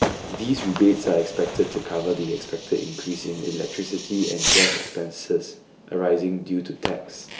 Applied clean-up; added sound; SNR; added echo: none; Fireworks + Fireworks; 4 dB; none.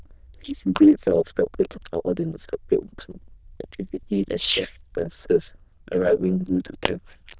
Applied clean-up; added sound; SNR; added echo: neural diffusion model UNIVERSE++.